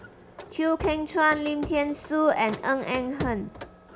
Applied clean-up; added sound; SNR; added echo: none; Printer; 13 dB; none.